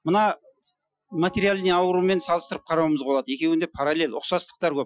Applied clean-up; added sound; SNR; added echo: classical method Wiener filter.